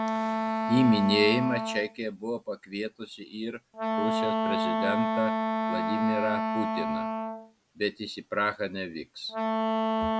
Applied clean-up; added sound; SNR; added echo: none; Wind instrument, woodwind instrument; -1 dB; none.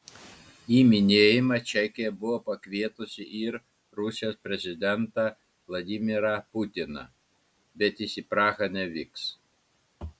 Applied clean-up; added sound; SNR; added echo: none; none; none; none.